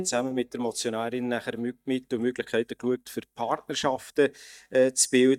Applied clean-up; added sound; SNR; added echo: neural mask model DeepFilterNet 3.